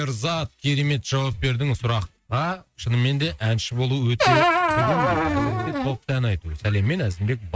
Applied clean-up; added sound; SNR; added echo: neural mask model RNNoise.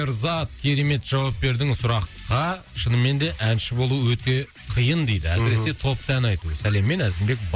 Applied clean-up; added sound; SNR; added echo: none; none; none; none.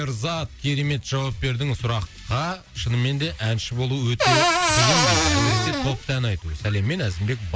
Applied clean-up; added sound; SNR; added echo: none; Cupboard open or close / Door; -3 dB; none.